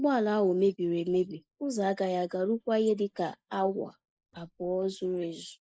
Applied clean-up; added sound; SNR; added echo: neural mask model Resemble Enhance denoiser.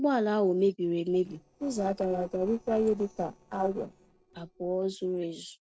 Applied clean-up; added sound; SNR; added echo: neural separator model SepFormer DNS4.